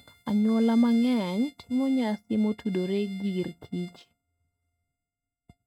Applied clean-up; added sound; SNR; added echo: neural mask model RNNoise.